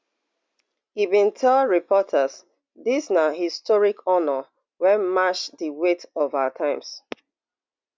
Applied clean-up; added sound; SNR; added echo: none; none; none; none.